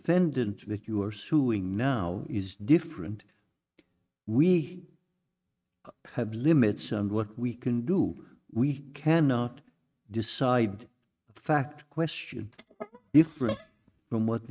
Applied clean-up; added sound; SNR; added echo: neural mask model RNNoise.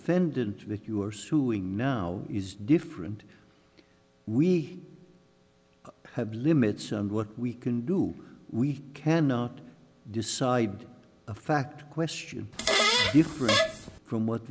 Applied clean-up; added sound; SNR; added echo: none; Fart; -3 dB; none.